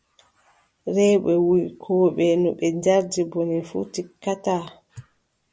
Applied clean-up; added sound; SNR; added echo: none; none; none; none.